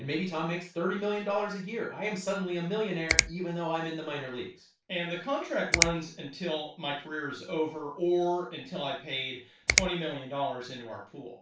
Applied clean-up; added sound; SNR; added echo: none; Finger snapping; -1 dB; reverberation time 0.3 s.